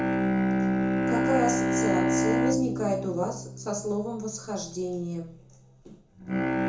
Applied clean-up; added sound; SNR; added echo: none; Bowed string instrument; -5 dB; reverberation time 0.6 s.